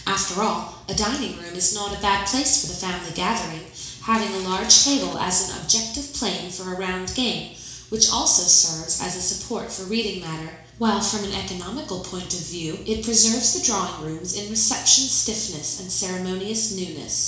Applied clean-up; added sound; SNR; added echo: none; Mechanisms; 15 dB; reverberation time 0.7 s.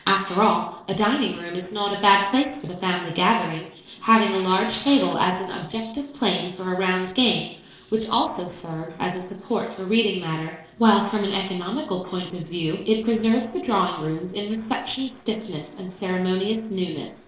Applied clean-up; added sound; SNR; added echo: neural separator model SepFormer DNS4.